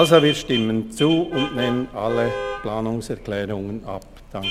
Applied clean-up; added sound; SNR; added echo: none; Vehicle horn, car horn, honking; 9 dB; none.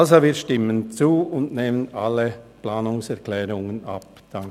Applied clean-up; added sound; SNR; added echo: none; none; none; none.